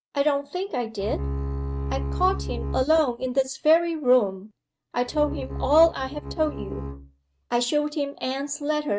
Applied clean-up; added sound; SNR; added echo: neural mask model RNNoise.